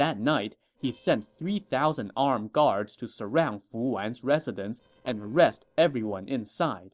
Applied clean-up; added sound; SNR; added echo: neural separator model SepFormer DNS4.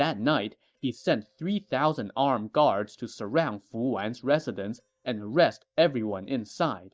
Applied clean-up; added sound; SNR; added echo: neural mask model DeepFilterNet 3.